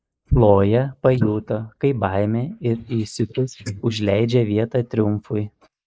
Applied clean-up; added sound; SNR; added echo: neural mask model Resemble Enhance denoiser.